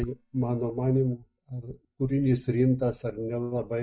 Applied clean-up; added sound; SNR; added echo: neural mask model DeepFilterNet 3.